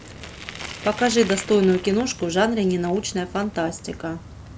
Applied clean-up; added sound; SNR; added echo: none; Bicycle; 14 dB; none.